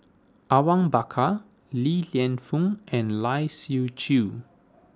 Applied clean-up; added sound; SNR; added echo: none; none; none; none.